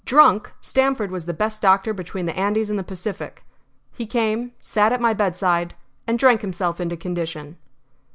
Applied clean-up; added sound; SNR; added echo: none; none; none; none.